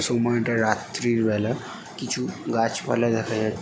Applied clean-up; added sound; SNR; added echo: none; none; none; none.